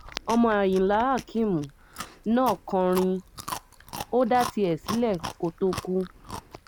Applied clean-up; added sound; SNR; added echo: none; Chewing, mastication; 13 dB; none.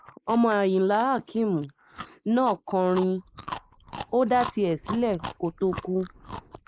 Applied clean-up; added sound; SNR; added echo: neural mask model Resemble Enhance denoiser.